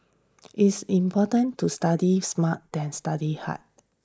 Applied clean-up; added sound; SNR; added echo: neural mask model Resemble Enhance denoiser.